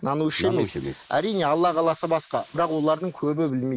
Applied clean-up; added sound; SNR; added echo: neural mask model Resemble Enhance denoiser.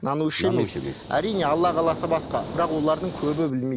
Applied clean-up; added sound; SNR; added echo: none; Hiss; 11 dB; none.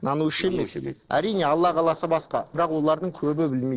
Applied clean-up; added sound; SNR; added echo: neural separator model SepFormer DNS4.